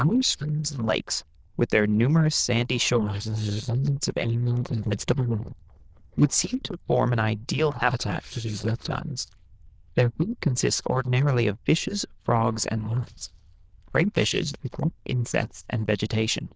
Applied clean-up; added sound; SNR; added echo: neural diffusion model UNIVERSE++.